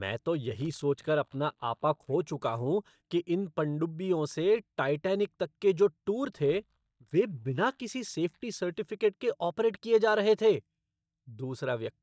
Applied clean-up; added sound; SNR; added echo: neural mask model DeepFilterNet 3.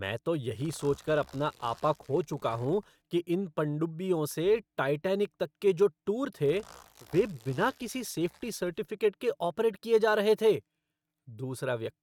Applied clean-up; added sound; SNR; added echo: neural mask model RNNoise.